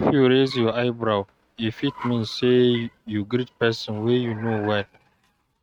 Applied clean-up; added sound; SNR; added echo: neural mask model RNNoise.